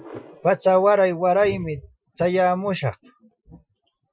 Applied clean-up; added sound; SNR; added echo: classical method Wiener filter.